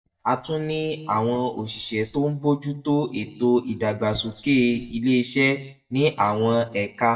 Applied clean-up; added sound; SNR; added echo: neural mask model DeepFilterNet 3.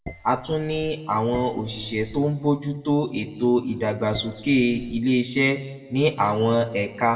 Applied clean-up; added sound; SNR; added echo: none; Dishes, pots, and pans; 16 dB; reverberation time 1.2 s.